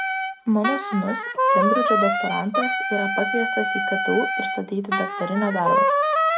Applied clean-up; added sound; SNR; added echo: none; Wind instrument, woodwind instrument; -3 dB; none.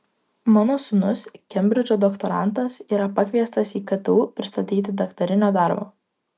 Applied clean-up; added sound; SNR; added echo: none; none; none; none.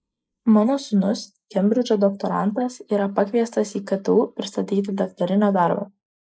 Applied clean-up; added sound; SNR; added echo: neural mask model Resemble Enhance denoiser.